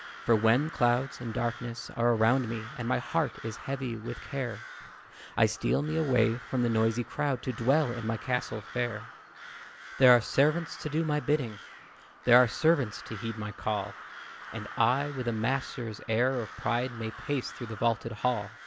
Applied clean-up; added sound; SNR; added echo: none; Crow; 16 dB; none.